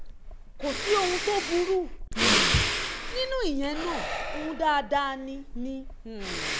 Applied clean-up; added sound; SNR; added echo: none; Breathing; 0 dB; none.